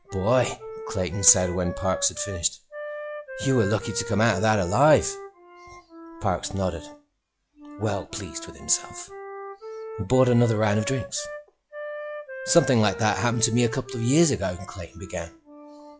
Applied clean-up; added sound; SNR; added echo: classical method log-MMSE.